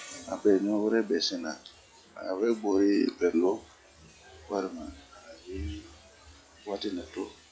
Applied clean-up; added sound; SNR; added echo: classical method log-MMSE.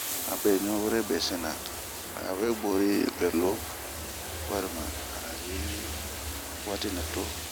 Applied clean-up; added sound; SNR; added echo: none; Bathtub (filling or washing); 5 dB; none.